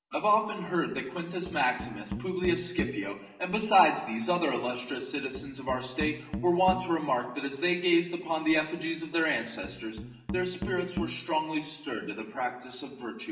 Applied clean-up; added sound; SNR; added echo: none; Musical instrument; 11 dB; reverberation time 0.9 s.